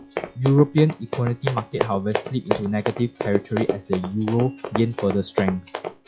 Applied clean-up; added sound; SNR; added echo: classical method log-MMSE.